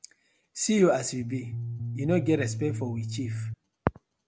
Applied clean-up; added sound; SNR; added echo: none; Bass guitar; 4 dB; none.